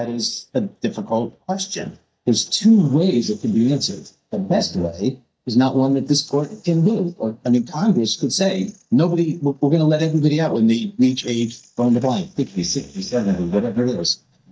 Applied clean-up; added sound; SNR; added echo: neural mask model DeepFilterNet 3.